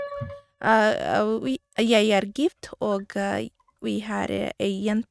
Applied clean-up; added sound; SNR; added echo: neural mask model RNNoise.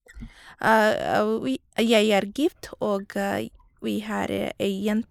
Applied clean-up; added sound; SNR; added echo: neural mask model Resemble Enhance denoiser.